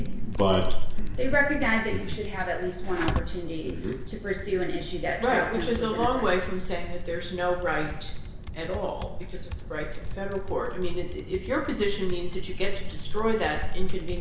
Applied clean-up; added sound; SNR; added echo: none; Typing; 12 dB; reverberation time 0.8 s.